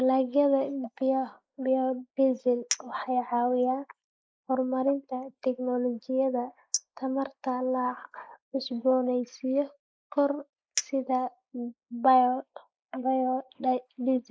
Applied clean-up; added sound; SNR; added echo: neural mask model Resemble Enhance denoiser.